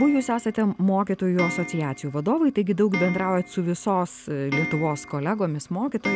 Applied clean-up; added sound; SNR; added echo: none; Clock; 11 dB; none.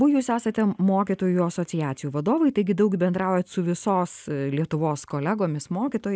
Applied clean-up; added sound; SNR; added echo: none; none; none; none.